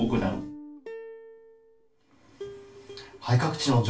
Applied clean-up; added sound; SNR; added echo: none; Plucked string instrument; 14 dB; reverberation time 0.2 s.